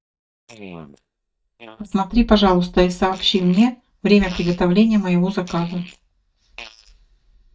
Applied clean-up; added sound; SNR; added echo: neural mask model DeepFilterNet 3.